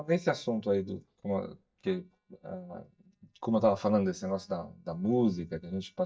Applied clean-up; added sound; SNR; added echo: neural mask model DeepFilterNet 3.